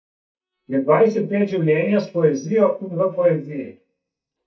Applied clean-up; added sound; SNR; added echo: neural mask model DeepFilterNet 3.